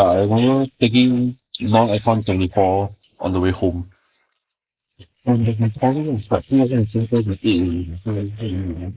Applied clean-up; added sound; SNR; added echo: neural mask model Resemble Enhance denoiser.